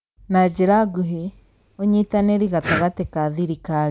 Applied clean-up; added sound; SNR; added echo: none; Breathing; 12 dB; none.